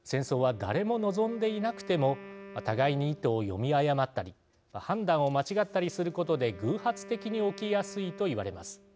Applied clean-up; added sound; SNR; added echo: none; Wind instrument, woodwind instrument; 18 dB; none.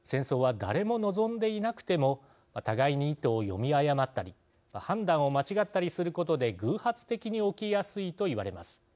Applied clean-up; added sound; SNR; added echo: none; none; none; none.